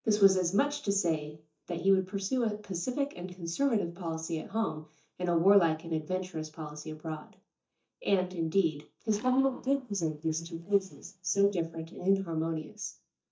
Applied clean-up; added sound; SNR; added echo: neural mask model DeepFilterNet 3.